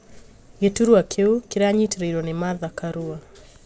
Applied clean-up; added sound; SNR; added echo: none; none; none; none.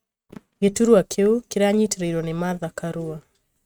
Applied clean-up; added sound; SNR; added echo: neural mask model RNNoise.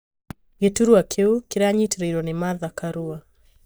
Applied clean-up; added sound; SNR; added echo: neural mask model DeepFilterNet 3.